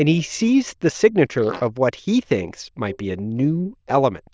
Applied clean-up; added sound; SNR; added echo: neural diffusion model UNIVERSE++.